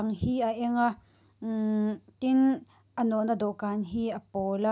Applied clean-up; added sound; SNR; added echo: none; none; none; none.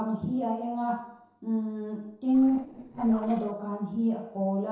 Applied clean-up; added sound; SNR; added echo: neural separator model SepFormer DNS4.